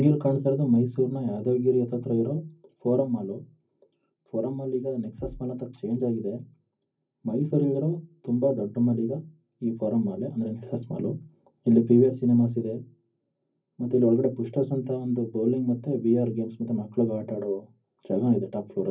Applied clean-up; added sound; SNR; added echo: none; Bass drum; 17 dB; reverberation time 0.4 s.